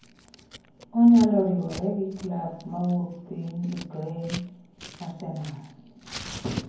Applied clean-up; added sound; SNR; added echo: none; Scissors; 16 dB; reverberation time 0.9 s.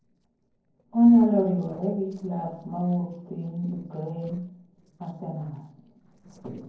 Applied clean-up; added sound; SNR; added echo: neural separator model SepFormer DNS4.